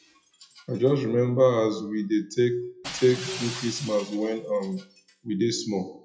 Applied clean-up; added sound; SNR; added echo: classical method WPE with log-MMSE.